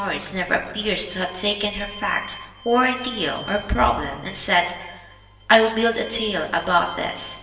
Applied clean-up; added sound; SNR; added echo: none; Bowed string instrument; 19 dB; reverberation time 1.1 s.